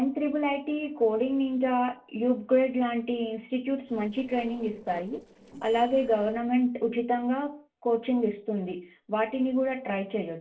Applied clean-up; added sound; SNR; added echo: neural separator model SepFormer DNS4.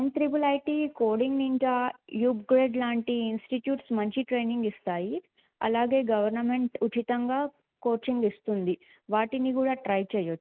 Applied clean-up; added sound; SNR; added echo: none; none; none; none.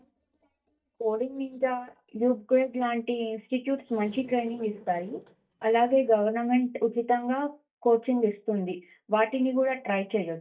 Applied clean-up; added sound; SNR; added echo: neural mask model DeepFilterNet 3.